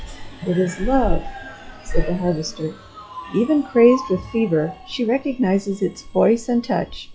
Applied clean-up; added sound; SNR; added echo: classical method log-MMSE.